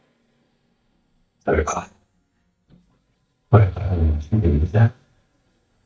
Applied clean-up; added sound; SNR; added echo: neural mask model DeepFilterNet 3.